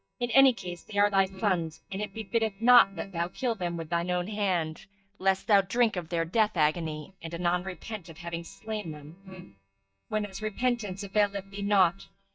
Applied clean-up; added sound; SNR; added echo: neural mask model DeepFilterNet 3.